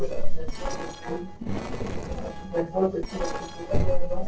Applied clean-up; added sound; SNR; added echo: neural separator model SepFormer DNS4.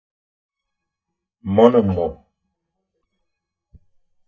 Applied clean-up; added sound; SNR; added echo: neural mask model DeepFilterNet 3.